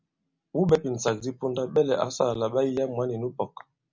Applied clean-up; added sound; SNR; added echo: none; none; none; none.